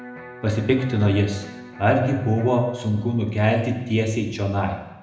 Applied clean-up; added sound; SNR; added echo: none; Electric guitar; 19 dB; reverberation time 0.9 s.